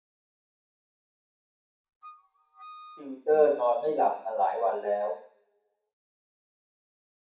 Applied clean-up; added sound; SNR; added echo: none; Wind instrument, woodwind instrument; 20 dB; reverberation time 0.6 s.